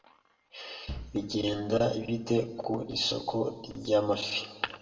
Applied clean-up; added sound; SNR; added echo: none; Bass drum; 12 dB; reverberation time 1.3 s.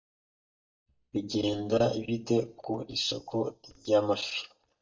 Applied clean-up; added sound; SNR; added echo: neural mask model DeepFilterNet 3.